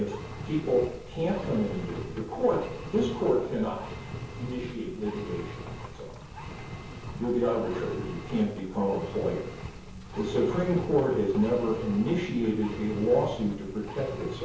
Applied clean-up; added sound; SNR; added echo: none; Engine; 10 dB; reverberation time 0.7 s.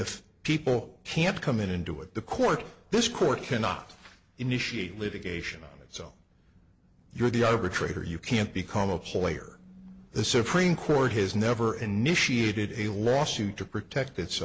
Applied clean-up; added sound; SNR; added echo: none; none; none; none.